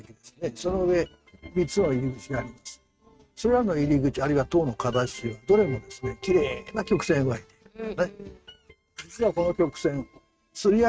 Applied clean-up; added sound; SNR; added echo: neural mask model RNNoise.